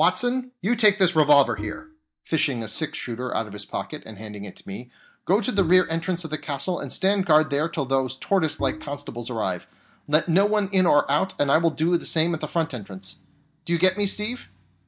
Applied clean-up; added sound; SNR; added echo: neural mask model DeepFilterNet 3.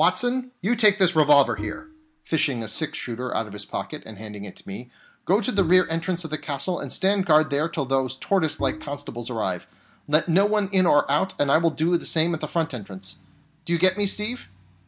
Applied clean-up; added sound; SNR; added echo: none; Bowed string instrument; 12 dB; none.